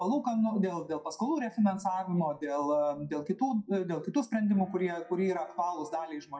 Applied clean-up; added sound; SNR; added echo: classical method WPE with log-MMSE.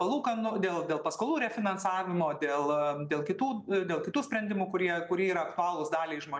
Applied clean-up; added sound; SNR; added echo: none; none; none; none.